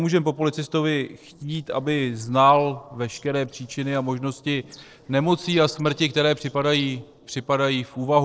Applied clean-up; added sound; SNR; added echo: neural separator model SepFormer DNS4.